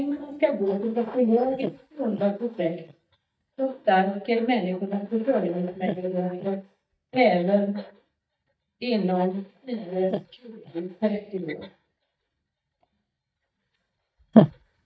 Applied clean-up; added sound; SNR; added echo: neural mask model DeepFilterNet 3.